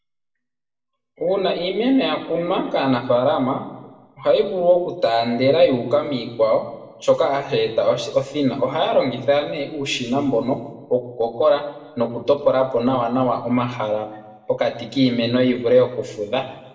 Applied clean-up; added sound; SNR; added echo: none; none; none; reverberation time 0.9 s.